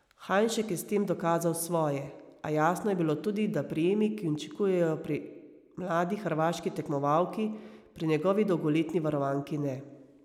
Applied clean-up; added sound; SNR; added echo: none; none; none; none.